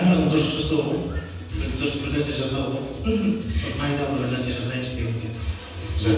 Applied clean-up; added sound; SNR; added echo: none; none; none; reverberation time 1.1 s.